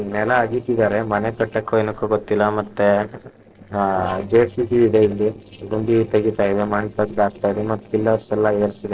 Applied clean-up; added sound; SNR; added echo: neural separator model SepFormer DNS4.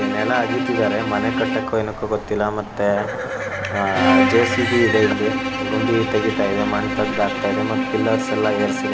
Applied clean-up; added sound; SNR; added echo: none; Bowed string instrument + Livestock, farm animals, working animals; 1 dB; none.